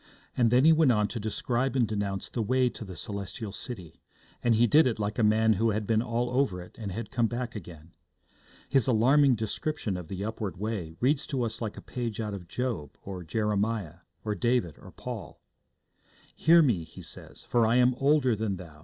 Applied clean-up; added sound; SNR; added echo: none; none; none; none.